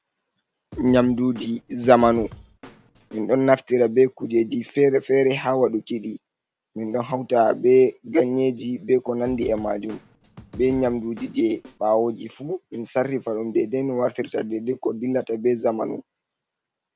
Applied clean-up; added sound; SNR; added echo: none; Snare drum / Drum kit; 20 dB; none.